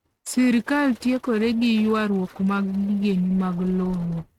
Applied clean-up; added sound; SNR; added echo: neural mask model RNNoise.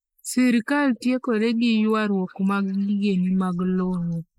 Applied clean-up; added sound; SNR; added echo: neural mask model Resemble Enhance denoiser.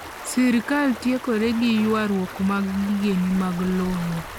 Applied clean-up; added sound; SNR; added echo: none; Stream; 14 dB; none.